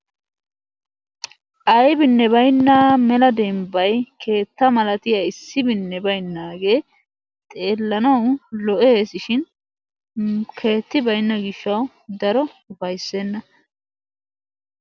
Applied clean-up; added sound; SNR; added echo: none; none; none; none.